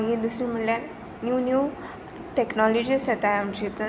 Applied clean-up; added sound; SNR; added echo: none; none; none; none.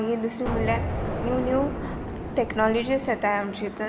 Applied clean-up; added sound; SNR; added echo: none; Explosion; 4 dB; none.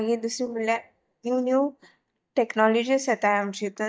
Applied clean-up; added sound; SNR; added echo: neural mask model DeepFilterNet 3.